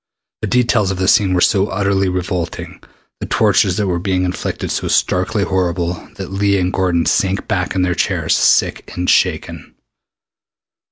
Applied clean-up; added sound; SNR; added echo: none; none; none; none.